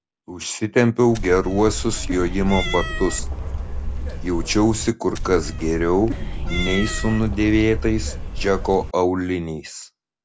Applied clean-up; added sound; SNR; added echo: none; Cat; 4 dB; none.